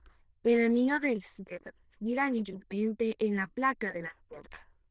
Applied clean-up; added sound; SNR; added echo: neural diffusion model UNIVERSE++.